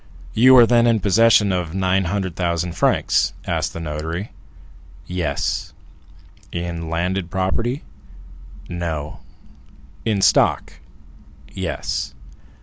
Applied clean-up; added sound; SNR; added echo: none; none; none; none.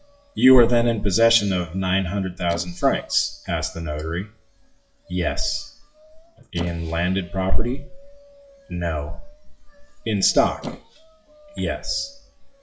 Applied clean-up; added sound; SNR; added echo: classical method WPE with log-MMSE.